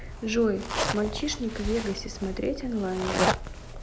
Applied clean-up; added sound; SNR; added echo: none; Zipper (clothing); 2 dB; none.